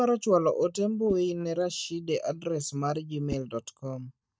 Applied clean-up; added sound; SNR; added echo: neural mask model DeepFilterNet 3.